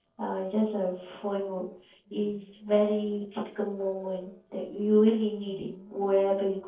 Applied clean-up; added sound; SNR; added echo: neural separator model SepFormer DNS4.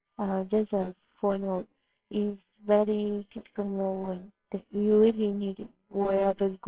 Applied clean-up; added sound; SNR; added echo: neural separator model SepFormer WHAMR!.